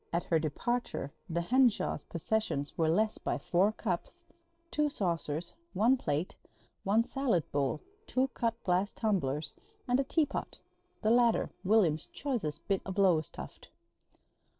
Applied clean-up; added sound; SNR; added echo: neural separator model SepFormer DNS4.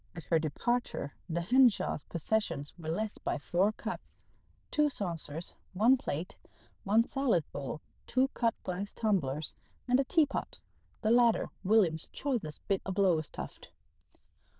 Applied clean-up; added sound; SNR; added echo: neural diffusion model UNIVERSE++.